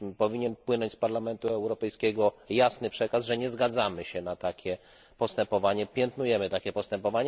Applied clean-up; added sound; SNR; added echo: none; none; none; none.